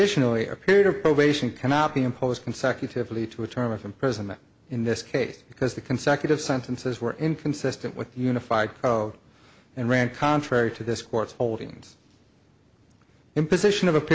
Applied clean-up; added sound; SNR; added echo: none; none; none; none.